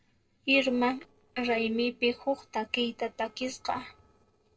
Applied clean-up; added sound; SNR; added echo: neural separator model SepFormer DNS4.